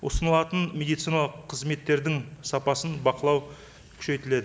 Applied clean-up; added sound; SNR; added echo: none; none; none; none.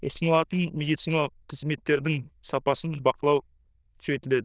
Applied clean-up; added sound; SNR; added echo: neural diffusion model UNIVERSE++.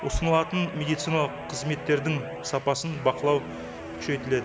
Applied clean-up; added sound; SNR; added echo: none; Guitar; 11 dB; none.